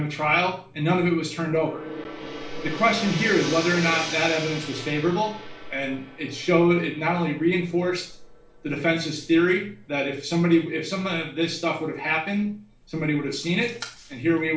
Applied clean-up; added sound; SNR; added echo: none; Gong; 14 dB; reverberation time 0.4 s.